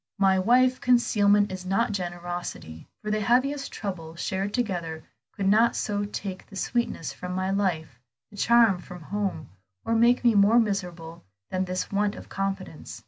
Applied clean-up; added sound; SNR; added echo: none; none; none; none.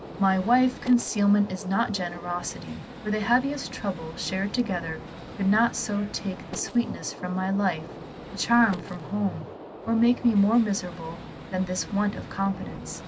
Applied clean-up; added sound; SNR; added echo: none; Gunshot, gunfire; 14 dB; none.